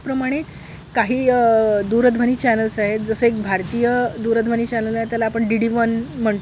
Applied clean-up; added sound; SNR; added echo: none; none; none; none.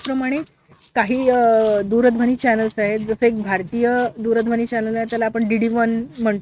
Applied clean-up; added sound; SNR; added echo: neural mask model RNNoise.